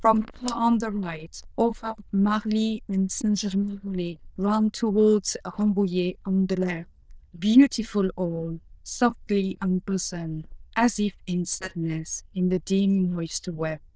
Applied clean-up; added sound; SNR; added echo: neural diffusion model UNIVERSE++.